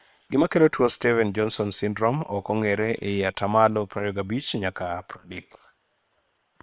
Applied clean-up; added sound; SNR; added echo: neural separator model SepFormer WHAM!.